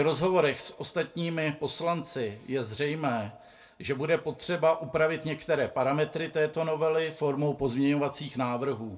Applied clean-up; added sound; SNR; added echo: none; none; none; reverberation time 0.2 s.